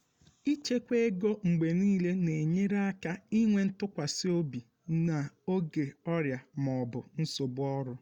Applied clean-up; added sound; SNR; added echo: none; none; none; none.